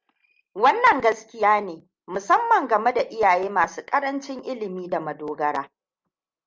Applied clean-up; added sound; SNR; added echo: none; none; none; none.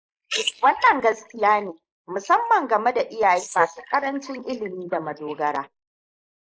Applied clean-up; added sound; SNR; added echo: neural mask model Resemble Enhance denoiser.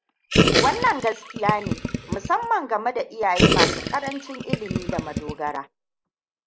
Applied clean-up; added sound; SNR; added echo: none; Gurgling; -2 dB; none.